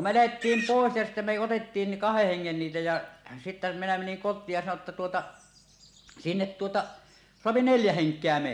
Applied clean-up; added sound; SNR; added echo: none; Livestock, farm animals, working animals; 18 dB; none.